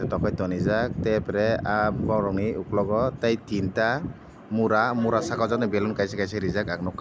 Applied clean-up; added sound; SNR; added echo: none; none; none; none.